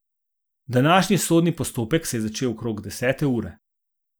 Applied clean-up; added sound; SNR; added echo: none; none; none; none.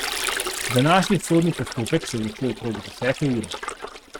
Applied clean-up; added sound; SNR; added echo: neural mask model RNNoise.